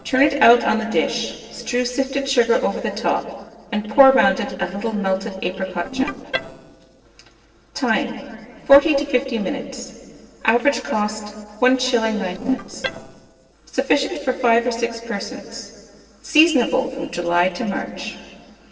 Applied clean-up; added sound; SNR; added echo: neural separator model SepFormer DNS4.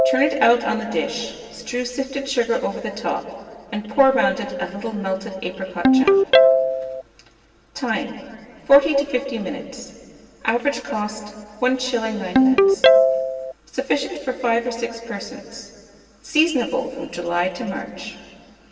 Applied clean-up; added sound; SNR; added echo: none; Ringtone; 0 dB; reverberation time 2.3 s.